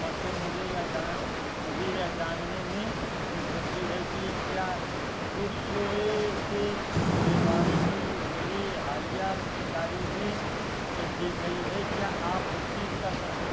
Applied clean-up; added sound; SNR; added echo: none; Water + Fire; -5 dB; none.